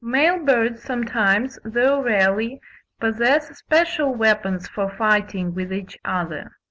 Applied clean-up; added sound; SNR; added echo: none; none; none; none.